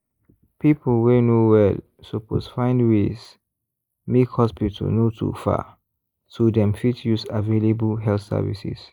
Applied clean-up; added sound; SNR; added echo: neural mask model Resemble Enhance denoiser.